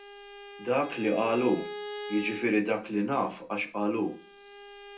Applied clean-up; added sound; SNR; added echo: none; Bowed string instrument; 13 dB; reverberation time 0.3 s.